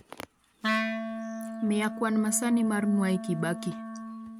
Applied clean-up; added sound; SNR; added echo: none; Wind instrument, woodwind instrument; 5 dB; none.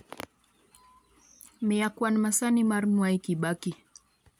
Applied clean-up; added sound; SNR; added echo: none; none; none; none.